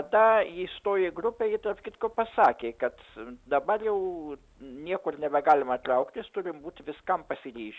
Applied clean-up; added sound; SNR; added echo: none; none; none; none.